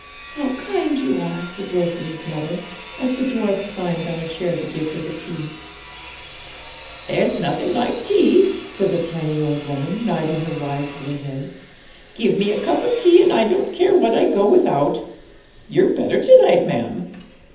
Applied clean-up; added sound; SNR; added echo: none; Sawing; 19 dB; reverberation time 0.8 s.